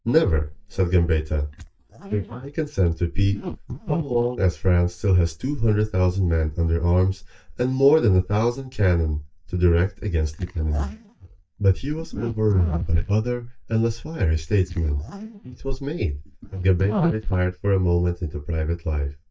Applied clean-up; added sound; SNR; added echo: neural mask model DeepFilterNet 3.